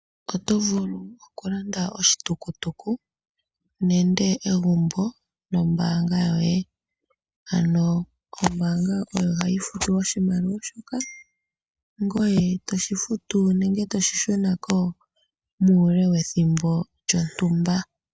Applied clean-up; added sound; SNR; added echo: none; none; none; none.